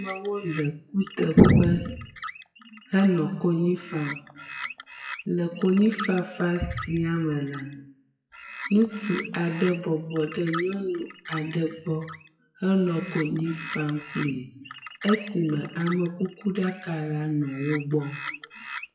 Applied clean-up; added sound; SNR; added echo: classical method WPE with log-MMSE.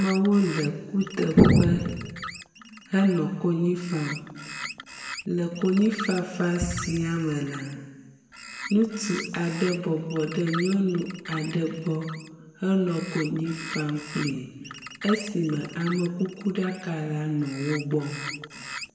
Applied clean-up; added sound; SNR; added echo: none; Bird; 13 dB; reverberation time 1.3 s.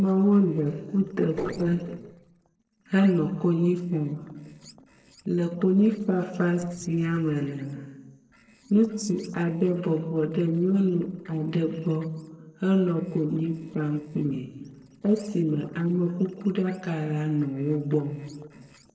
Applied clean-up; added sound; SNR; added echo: neural separator model SepFormer DNS4.